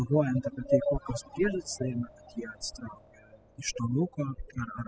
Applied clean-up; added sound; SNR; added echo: classical method spectral subtraction.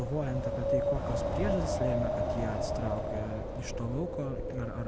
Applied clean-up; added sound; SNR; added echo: none; Wind; -3 dB; none.